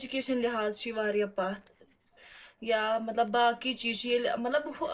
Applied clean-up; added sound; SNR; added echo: neural separator model SepFormer DNS4.